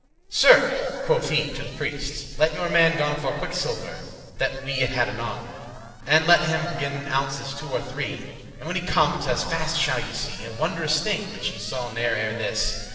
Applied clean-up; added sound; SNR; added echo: neural separator model SepFormer DNS4.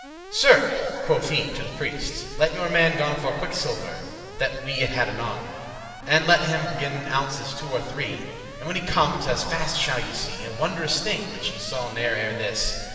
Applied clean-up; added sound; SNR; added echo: none; Alarm; 16 dB; reverberation time 2.8 s.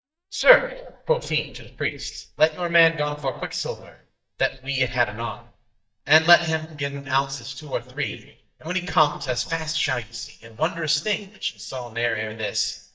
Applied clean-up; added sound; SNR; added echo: neural mask model DeepFilterNet 3.